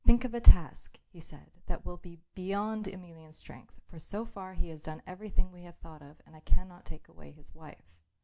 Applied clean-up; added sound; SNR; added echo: none; none; none; none.